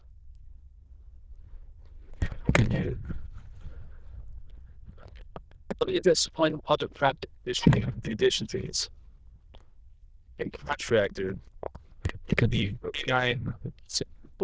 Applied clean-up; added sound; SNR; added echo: neural diffusion model UNIVERSE++.